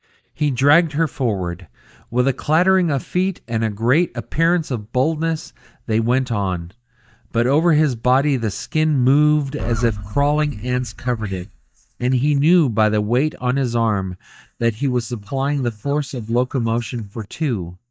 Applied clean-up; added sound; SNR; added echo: neural mask model DeepFilterNet 3.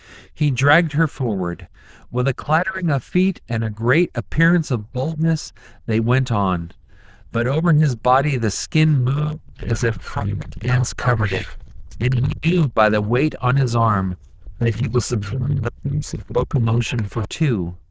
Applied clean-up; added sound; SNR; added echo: neural diffusion model UNIVERSE++.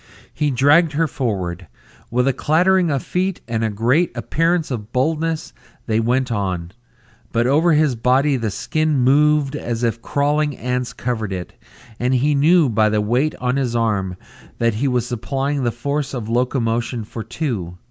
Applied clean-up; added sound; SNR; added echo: none; none; none; none.